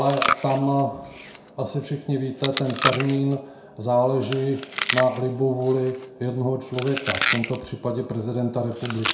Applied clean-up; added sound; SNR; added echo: none; Chewing, mastication; 5 dB; reverberation time 0.6 s.